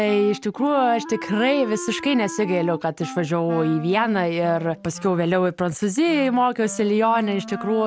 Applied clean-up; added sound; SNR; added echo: none; Wind instrument, woodwind instrument; 14 dB; none.